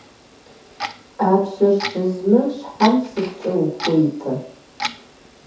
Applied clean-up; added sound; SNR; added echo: none; Clock; 13 dB; reverberation time 0.5 s.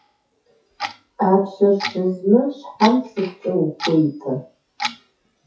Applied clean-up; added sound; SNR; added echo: classical method WPE with log-MMSE.